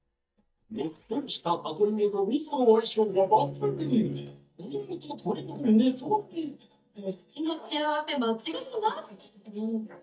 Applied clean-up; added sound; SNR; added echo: neural mask model DeepFilterNet 3.